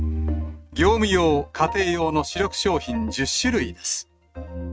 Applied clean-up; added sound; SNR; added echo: neural mask model RNNoise.